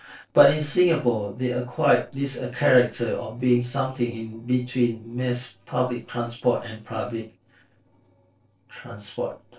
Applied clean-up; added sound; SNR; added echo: neural separator model SepFormer DNS4.